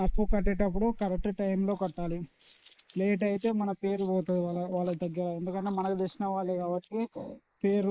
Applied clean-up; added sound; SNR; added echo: neural mask model Resemble Enhance denoiser.